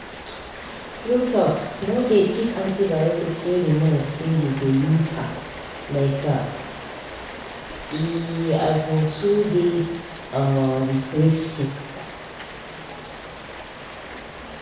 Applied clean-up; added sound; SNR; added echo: none; Rain; 13 dB; reverberation time 1.0 s.